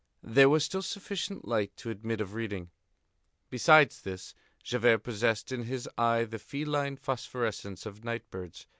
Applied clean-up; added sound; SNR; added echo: none; none; none; none.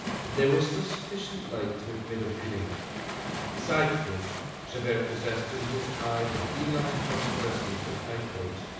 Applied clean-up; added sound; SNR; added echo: none; Waves, surf; 4 dB; reverberation time 1.1 s.